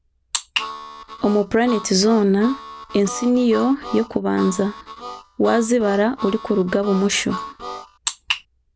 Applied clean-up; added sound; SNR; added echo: none; Harmonica; 13 dB; none.